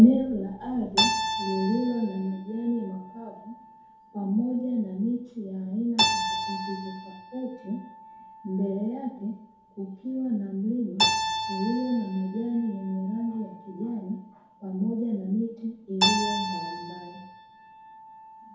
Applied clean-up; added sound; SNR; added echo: none; Keyboard (musical); 4 dB; reverberation time 2.2 s.